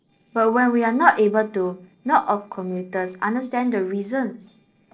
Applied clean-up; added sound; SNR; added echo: neural separator model SepFormer DNS4.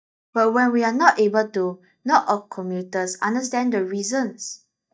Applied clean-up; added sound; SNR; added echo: neural mask model DeepFilterNet 3.